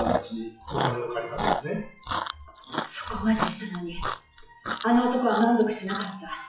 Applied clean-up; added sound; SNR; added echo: classical method WPE with log-MMSE.